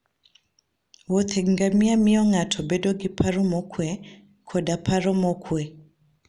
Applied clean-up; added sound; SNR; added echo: none; none; none; none.